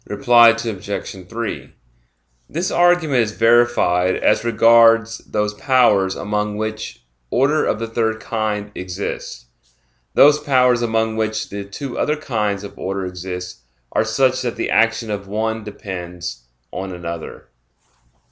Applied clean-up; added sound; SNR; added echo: none; none; none; none.